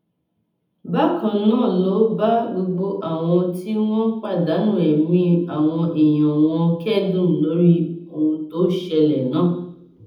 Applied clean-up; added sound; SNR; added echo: none; none; none; reverberation time 0.8 s.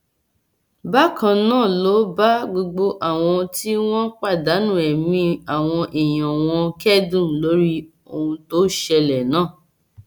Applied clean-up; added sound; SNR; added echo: none; none; none; none.